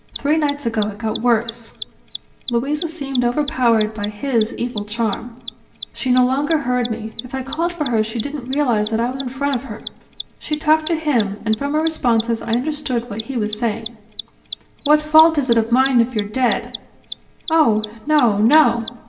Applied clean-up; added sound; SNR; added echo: none; Mechanisms; 15 dB; reverberation time 0.6 s.